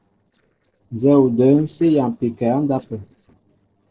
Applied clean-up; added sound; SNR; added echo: neural separator model SepFormer DNS4.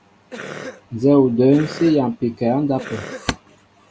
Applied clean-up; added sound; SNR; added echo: none; Cough; 16 dB; none.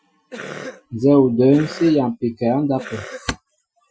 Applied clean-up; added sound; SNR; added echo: classical method Wiener filter.